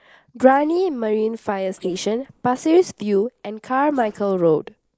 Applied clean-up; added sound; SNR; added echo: neural mask model Resemble Enhance denoiser.